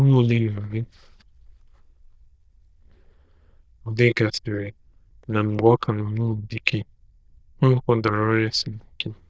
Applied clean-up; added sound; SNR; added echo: neural diffusion model UNIVERSE++.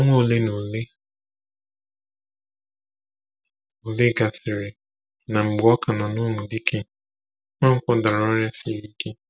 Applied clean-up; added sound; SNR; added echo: none; none; none; none.